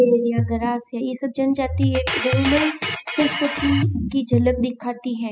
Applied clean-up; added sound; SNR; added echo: classical method spectral subtraction.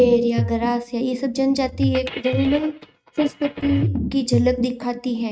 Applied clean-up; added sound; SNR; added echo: neural mask model RNNoise.